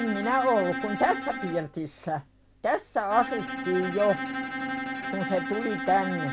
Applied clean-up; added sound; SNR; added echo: none; Bowed string instrument; 6 dB; none.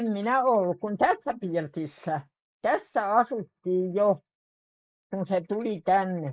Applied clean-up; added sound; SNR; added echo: neural mask model Resemble Enhance denoiser.